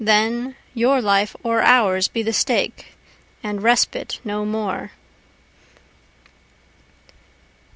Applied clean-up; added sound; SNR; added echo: none; none; none; none.